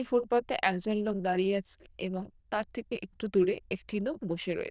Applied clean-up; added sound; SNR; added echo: neural diffusion model UNIVERSE++.